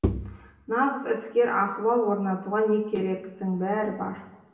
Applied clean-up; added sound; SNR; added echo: none; Bowed string instrument; 5 dB; reverberation time 1.1 s.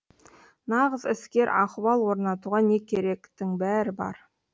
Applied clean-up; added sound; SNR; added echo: none; none; none; none.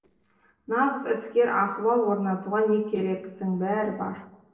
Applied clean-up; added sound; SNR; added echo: neural separator model SepFormer DNS4.